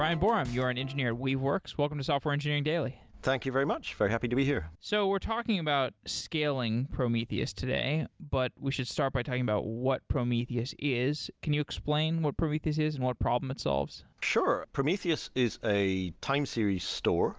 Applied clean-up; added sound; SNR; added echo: none; none; none; none.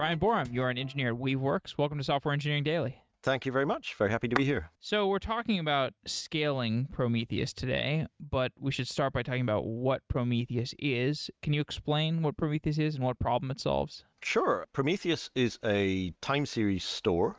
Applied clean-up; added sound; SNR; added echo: neural mask model RNNoise.